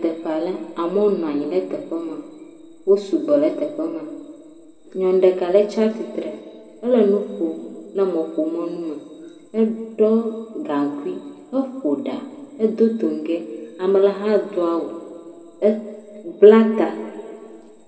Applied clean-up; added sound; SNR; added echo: none; none; none; reverberation time 1.8 s.